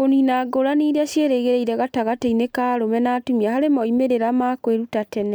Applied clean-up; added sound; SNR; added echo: neural mask model Resemble Enhance denoiser.